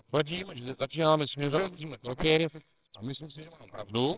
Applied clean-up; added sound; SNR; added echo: neural separator model SepFormer WHAMR!.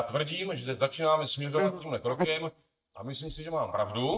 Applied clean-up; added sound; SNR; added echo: neural mask model DeepFilterNet 3.